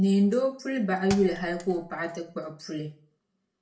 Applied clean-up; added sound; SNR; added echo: none; Thump, thud; 18 dB; reverberation time 0.4 s.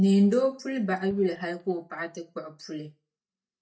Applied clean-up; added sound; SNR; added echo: neural mask model DeepFilterNet 3.